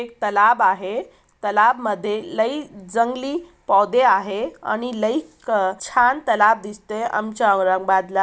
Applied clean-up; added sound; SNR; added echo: none; none; none; none.